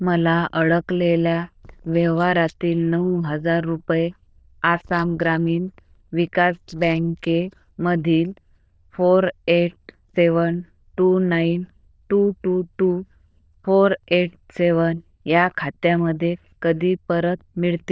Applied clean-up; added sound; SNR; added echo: neural diffusion model UNIVERSE++.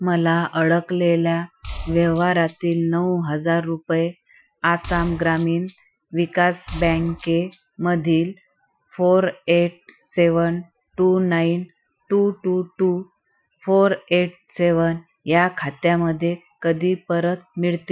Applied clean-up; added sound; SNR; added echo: classical method Wiener filter.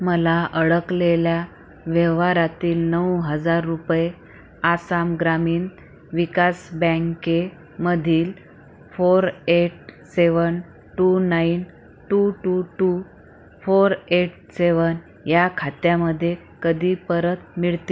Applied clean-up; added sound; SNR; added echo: none; none; none; none.